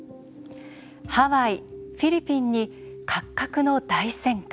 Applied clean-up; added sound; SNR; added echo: none; none; none; none.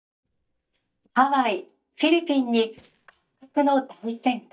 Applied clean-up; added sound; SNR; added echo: neural mask model DeepFilterNet 3.